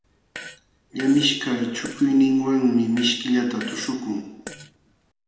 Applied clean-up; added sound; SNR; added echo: none; Fart; 18 dB; reverberation time 1.0 s.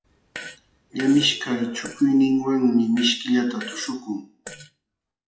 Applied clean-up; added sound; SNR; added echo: classical method WPE with log-MMSE.